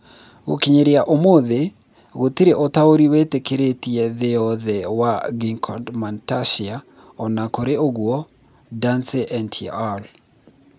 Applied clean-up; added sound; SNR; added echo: none; none; none; none.